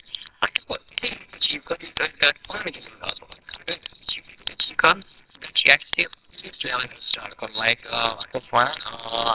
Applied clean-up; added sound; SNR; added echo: neural separator model SepFormer WHAMR!.